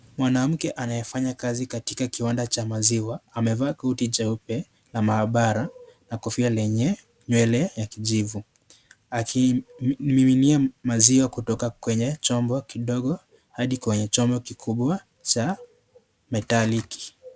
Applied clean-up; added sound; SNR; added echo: none; none; none; none.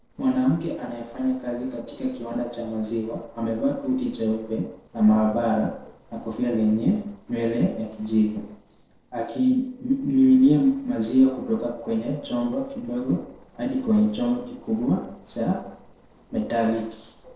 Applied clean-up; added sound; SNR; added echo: neural separator model SepFormer DNS4.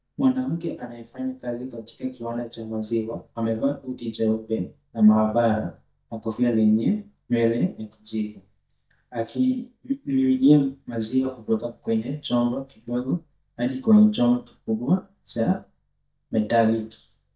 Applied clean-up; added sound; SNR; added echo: neural mask model DeepFilterNet 3.